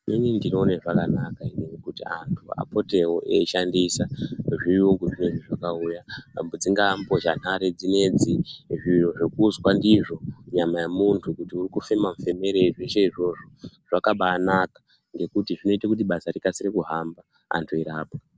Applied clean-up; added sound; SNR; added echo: none; none; none; none.